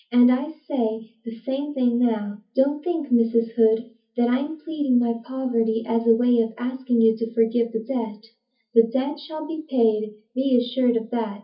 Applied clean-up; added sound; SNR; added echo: none; none; none; reverberation time 0.3 s.